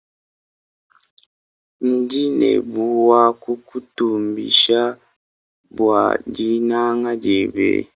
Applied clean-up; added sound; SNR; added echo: none; none; none; none.